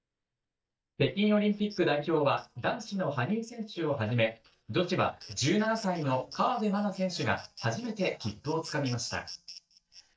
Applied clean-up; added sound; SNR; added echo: neural mask model DeepFilterNet 3.